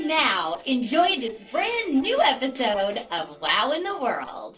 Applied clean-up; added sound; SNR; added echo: neural separator model SepFormer DNS4.